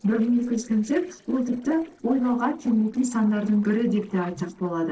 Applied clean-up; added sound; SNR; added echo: neural separator model SepFormer DNS4.